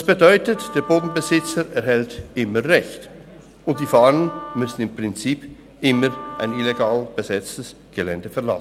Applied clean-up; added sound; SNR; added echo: none; Wind instrument, woodwind instrument; 16 dB; none.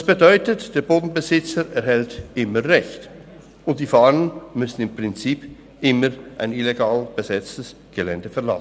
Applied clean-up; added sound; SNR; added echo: none; none; none; none.